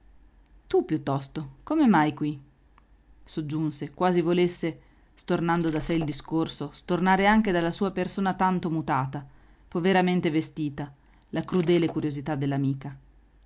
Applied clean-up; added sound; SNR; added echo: none; Shatter + Bird; 17 dB; none.